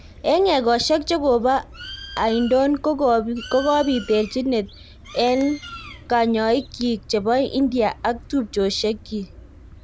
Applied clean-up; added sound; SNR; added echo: none; Bird; 18 dB; none.